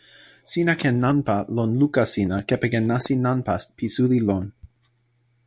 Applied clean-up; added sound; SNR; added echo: none; none; none; none.